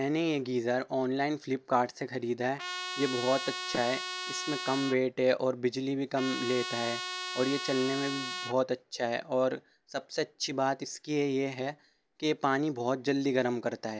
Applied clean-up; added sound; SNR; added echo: none; Trumpet; 6 dB; none.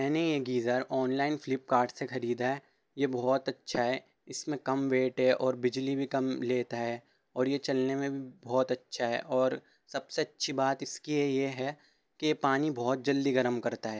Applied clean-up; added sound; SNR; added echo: none; none; none; none.